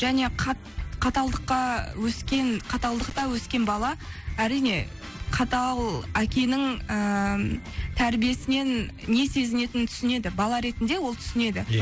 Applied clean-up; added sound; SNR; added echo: none; none; none; none.